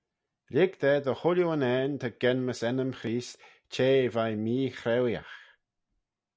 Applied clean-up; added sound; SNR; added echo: none; none; none; none.